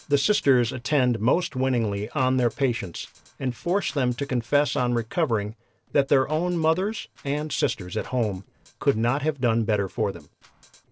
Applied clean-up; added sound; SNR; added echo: neural separator model SepFormer DNS4.